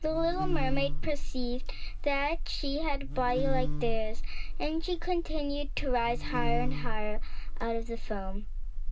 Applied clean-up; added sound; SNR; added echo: none; Buzz; -5 dB; reverberation time 0.2 s.